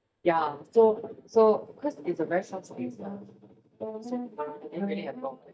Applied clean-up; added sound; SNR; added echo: neural mask model DeepFilterNet 3.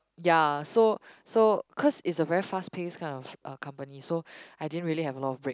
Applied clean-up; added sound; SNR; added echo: none; none; none; none.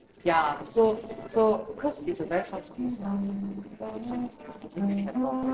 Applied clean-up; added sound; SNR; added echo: neural separator model SepFormer DNS4.